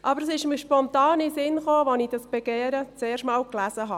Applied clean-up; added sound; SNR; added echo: none; none; none; none.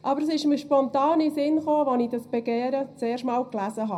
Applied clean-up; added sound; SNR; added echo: none; none; none; reverberation time 0.3 s.